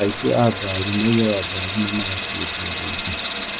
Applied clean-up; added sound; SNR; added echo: none; Sink (filling or washing) / Water tap, faucet; 4 dB; none.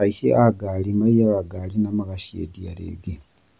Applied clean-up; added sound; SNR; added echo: none; none; none; none.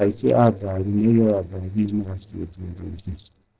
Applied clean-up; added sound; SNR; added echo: neural separator model SepFormer DNS4.